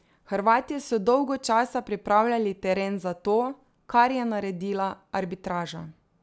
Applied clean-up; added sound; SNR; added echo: none; none; none; none.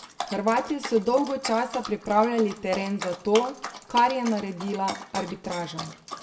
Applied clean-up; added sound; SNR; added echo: none; Dog; 12 dB; reverberation time 0.6 s.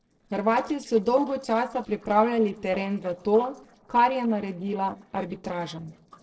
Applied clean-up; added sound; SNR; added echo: neural separator model SepFormer DNS4.